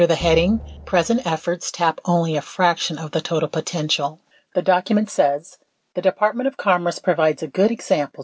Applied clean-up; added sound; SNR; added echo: none; Drum; 15 dB; none.